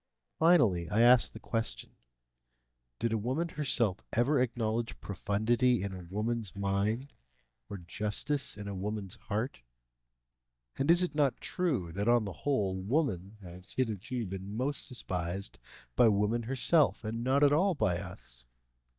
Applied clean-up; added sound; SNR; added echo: neural mask model DeepFilterNet 3.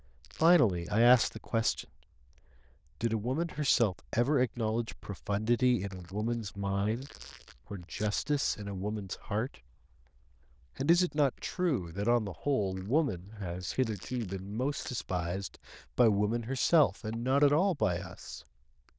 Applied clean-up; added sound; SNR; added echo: neural diffusion model UNIVERSE++.